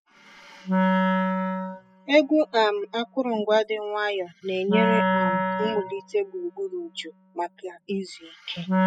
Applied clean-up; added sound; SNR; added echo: classical method spectral subtraction.